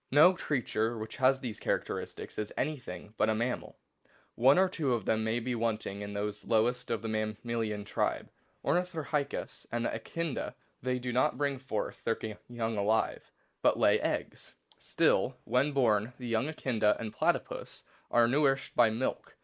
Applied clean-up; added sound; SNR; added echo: neural mask model Resemble Enhance denoiser.